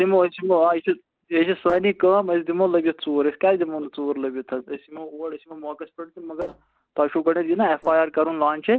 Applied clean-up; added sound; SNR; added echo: neural separator model SepFormer DNS4.